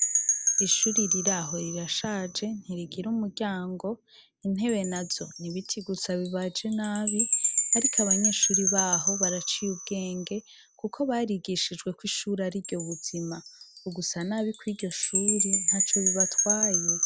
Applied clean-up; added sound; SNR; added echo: none; Wind chime; -2 dB; none.